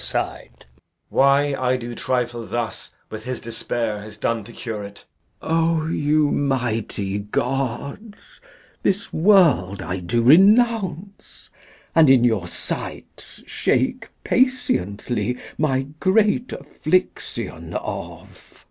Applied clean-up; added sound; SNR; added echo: none; none; none; none.